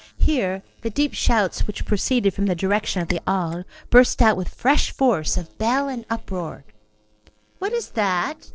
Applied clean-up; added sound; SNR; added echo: neural separator model SepFormer DNS4.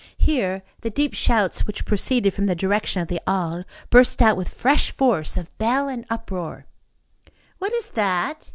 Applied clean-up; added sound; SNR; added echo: none; none; none; none.